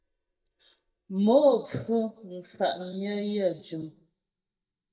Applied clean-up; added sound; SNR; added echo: neural mask model DeepFilterNet 3.